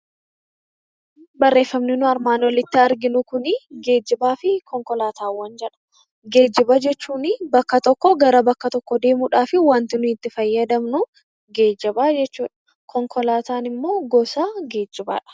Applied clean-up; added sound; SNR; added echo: none; none; none; none.